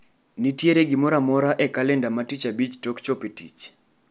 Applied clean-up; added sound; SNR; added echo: none; none; none; none.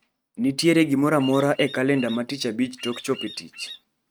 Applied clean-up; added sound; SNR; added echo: neural mask model RNNoise.